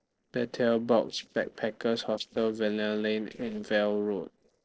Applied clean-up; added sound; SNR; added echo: neural separator model SepFormer DNS4.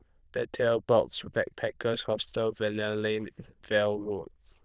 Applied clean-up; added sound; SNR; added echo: neural diffusion model UNIVERSE++.